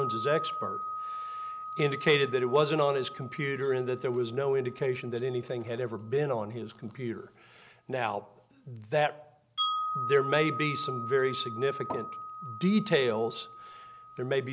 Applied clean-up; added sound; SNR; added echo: none; Wind chime; 9 dB; none.